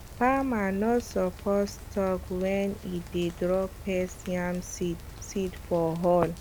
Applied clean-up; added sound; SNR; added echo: none; Rain; 14 dB; none.